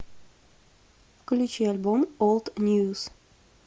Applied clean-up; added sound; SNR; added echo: none; none; none; none.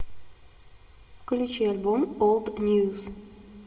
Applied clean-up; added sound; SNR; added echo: none; none; none; reverberation time 1.5 s.